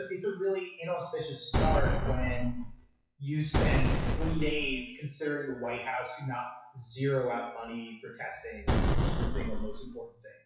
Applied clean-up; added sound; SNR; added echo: classical method WPE with log-MMSE.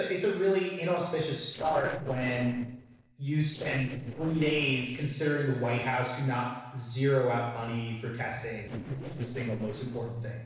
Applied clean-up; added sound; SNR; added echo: neural separator model SepFormer DNS4.